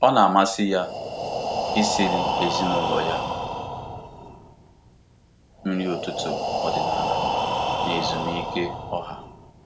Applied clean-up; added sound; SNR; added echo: none; Breathing; 1 dB; none.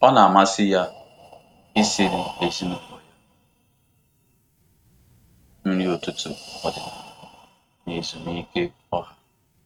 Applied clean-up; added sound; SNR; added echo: neural mask model RNNoise.